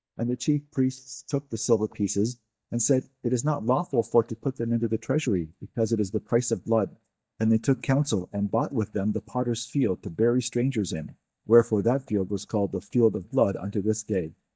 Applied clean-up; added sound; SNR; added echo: neural mask model DeepFilterNet 3.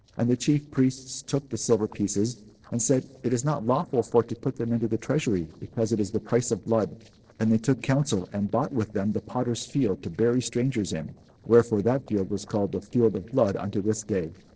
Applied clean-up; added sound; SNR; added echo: neural separator model SepFormer DNS4.